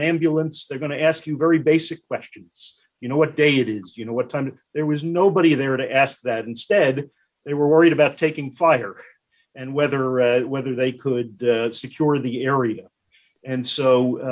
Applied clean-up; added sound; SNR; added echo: none; none; none; none.